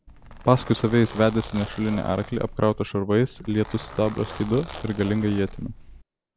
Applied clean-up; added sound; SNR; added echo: none; Zipper (clothing); 15 dB; none.